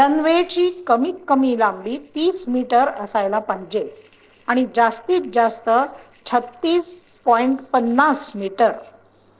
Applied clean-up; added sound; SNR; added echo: neural separator model SepFormer DNS4.